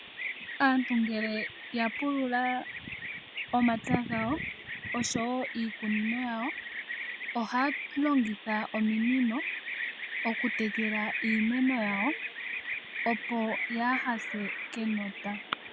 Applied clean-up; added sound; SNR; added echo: none; Bird vocalization, bird call, bird song; 5 dB; none.